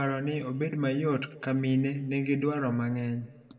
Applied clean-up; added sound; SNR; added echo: none; none; none; reverberation time 1.5 s.